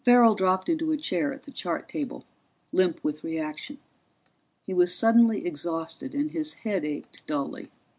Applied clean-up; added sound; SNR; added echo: none; none; none; none.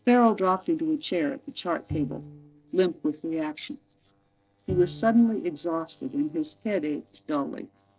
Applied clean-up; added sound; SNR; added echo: neural separator model SepFormer DNS4.